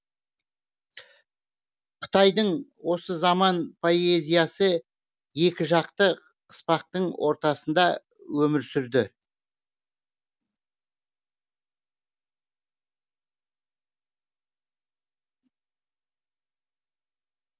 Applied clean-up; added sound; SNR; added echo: none; none; none; none.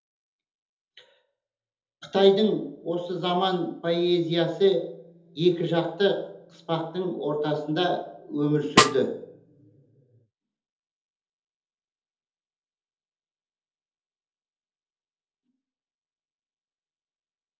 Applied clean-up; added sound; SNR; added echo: none; Snare drum; -3 dB; reverberation time 1.2 s.